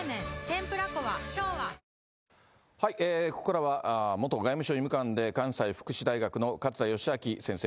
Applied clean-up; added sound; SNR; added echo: none; none; none; none.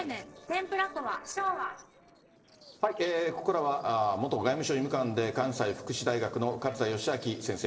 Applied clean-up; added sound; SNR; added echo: neural separator model SepFormer DNS4.